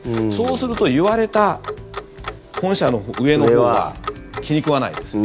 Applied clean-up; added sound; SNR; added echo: none; Clock; 14 dB; none.